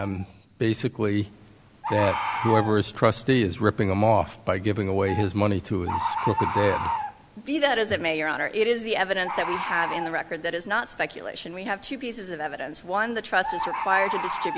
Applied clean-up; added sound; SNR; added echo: none; Bird; 7 dB; none.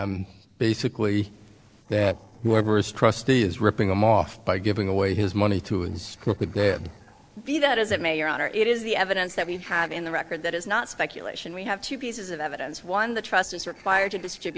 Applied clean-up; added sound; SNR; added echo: neural separator model SepFormer DNS4.